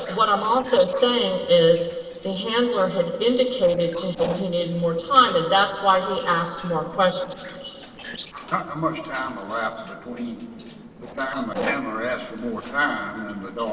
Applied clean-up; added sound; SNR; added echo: neural separator model SepFormer DNS4.